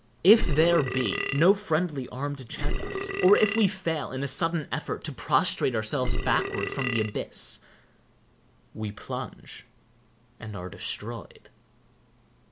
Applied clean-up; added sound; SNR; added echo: none; Burping, eructation; 1 dB; none.